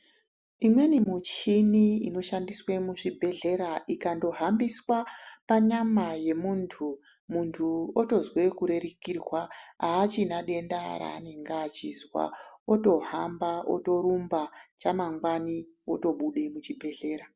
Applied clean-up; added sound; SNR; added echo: none; none; none; none.